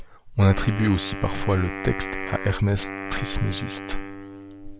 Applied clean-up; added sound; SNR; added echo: none; Wind instrument, woodwind instrument; 10 dB; none.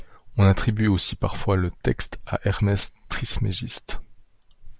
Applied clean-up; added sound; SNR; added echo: none; none; none; none.